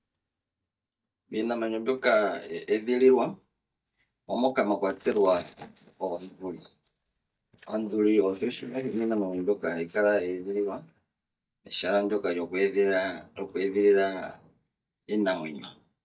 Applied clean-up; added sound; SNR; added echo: neural mask model DeepFilterNet 3.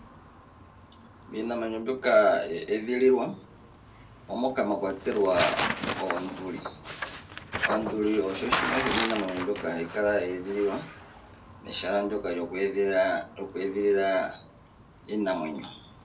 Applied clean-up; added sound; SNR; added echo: none; Tearing; 8 dB; reverberation time 0.2 s.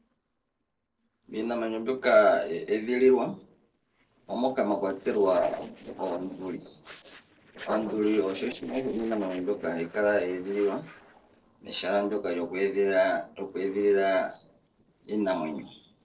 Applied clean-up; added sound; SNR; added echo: neural separator model SepFormer DNS4.